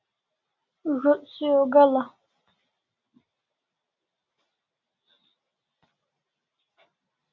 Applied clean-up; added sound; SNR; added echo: none; none; none; none.